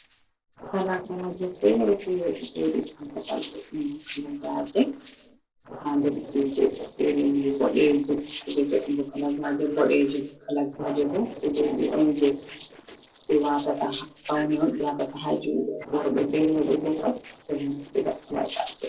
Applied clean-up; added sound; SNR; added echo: neural separator model SepFormer DNS4.